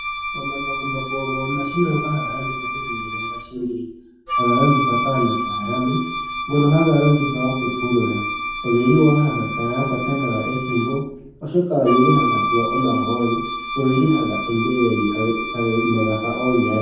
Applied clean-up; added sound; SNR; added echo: none; Wind instrument, woodwind instrument; 5 dB; reverberation time 0.9 s.